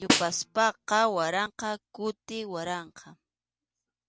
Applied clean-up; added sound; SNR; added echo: none; Snare drum; 0 dB; none.